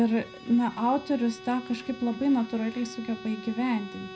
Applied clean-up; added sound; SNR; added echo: none; Bowed string instrument; 16 dB; reverberation time 0.4 s.